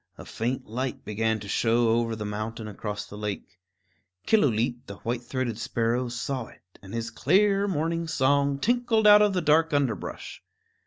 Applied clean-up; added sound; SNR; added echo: none; none; none; none.